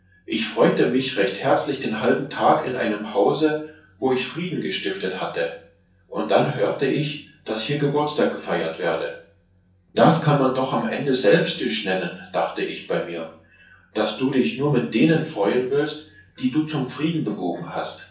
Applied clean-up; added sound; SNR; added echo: none; none; none; reverberation time 0.6 s.